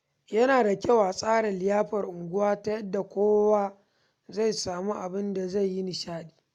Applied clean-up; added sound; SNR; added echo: none; none; none; none.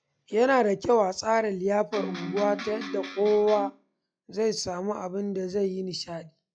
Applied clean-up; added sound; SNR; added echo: classical method log-MMSE.